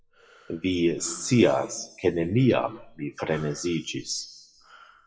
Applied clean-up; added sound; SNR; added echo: classical method WPE with log-MMSE.